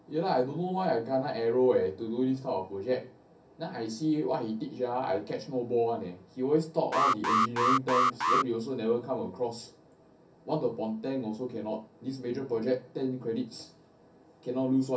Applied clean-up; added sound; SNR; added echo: none; Alarm; -4 dB; reverberation time 0.3 s.